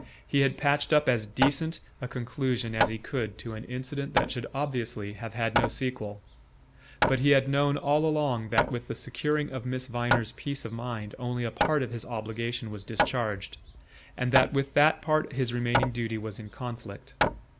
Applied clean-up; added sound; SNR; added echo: none; Hammer; 5 dB; none.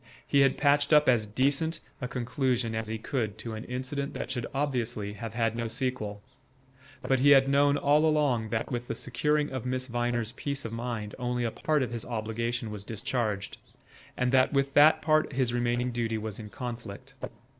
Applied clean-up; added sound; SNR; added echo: neural separator model SepFormer DNS4.